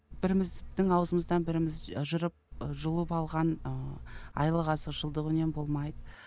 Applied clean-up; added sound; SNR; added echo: none; Buzz; 12 dB; none.